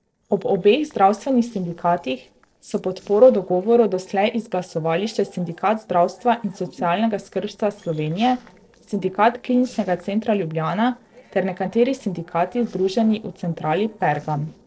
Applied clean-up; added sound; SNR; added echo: neural separator model SepFormer DNS4.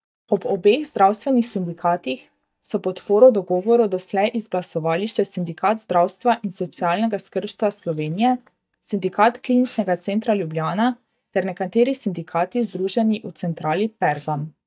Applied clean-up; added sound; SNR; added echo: neural mask model DeepFilterNet 3.